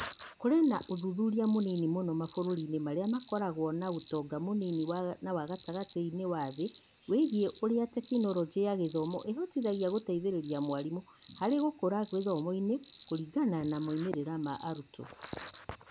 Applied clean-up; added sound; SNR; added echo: none; Cricket; -1 dB; none.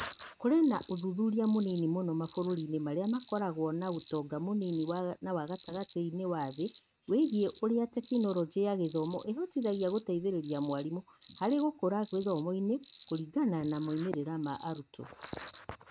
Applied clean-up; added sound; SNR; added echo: neural mask model RNNoise.